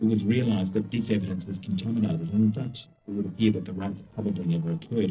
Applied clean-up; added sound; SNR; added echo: neural separator model SepFormer DNS4.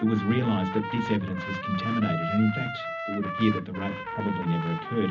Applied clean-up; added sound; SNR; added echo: none; Trumpet; 7 dB; reverberation time 0.4 s.